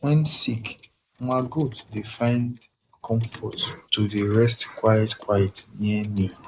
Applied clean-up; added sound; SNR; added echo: neural mask model Resemble Enhance denoiser.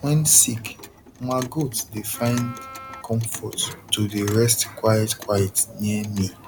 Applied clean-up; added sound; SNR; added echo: none; Wind instrument, woodwind instrument + Clock; 18 dB; none.